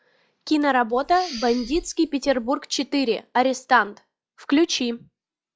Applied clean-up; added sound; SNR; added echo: classical method log-MMSE.